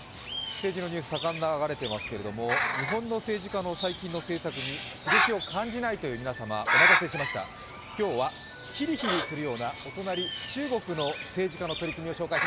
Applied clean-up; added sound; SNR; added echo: none; Bird; 0 dB; none.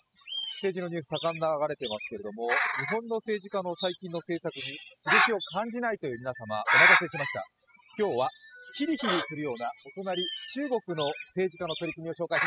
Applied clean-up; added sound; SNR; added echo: classical method spectral subtraction.